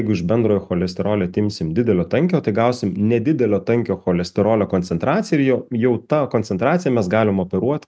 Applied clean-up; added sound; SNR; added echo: none; none; none; none.